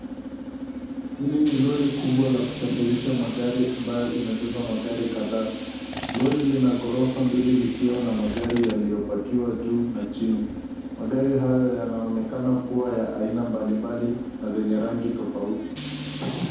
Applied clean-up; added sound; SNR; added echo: none; Tools; 7 dB; reverberation time 0.8 s.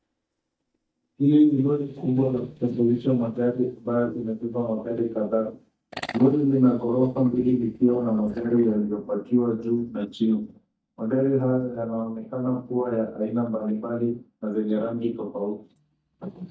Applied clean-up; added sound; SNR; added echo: neural mask model DeepFilterNet 3.